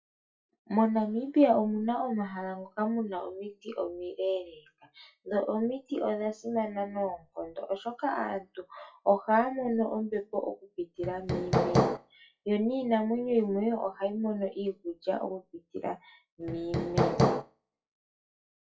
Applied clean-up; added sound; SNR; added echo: classical method WPE with log-MMSE.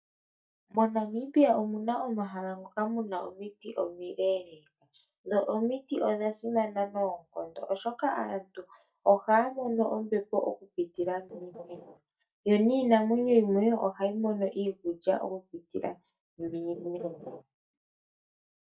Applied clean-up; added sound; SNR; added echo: neural mask model DeepFilterNet 3.